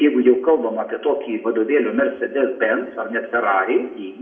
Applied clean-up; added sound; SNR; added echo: none; none; none; reverberation time 0.8 s.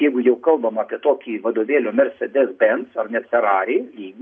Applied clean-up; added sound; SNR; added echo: none; none; none; none.